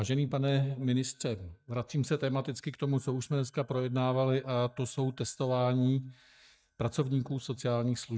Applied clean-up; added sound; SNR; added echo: neural mask model DeepFilterNet 3.